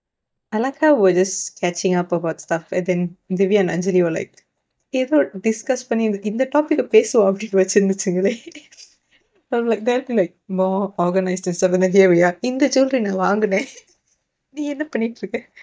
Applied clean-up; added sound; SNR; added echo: neural mask model DeepFilterNet 3.